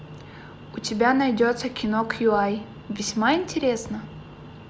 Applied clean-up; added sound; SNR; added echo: none; none; none; none.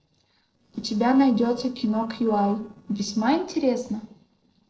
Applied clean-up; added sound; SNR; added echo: neural separator model SepFormer DNS4.